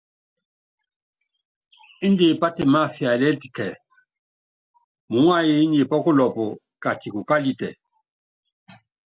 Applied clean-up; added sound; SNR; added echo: none; none; none; none.